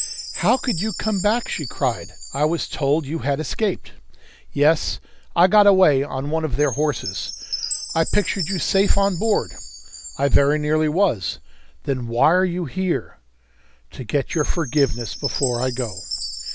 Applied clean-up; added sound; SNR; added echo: none; Chime; 13 dB; none.